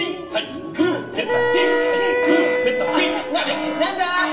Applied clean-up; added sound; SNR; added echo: none; Wind instrument, woodwind instrument; 0 dB; reverberation time 0.9 s.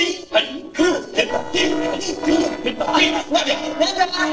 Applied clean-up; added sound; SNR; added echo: neural separator model SepFormer DNS4.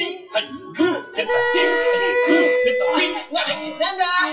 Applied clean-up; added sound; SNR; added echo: classical method WPE with log-MMSE.